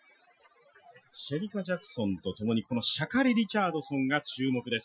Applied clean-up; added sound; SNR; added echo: classical method Wiener filter.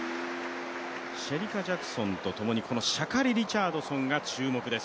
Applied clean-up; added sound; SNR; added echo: none; Guitar; 15 dB; none.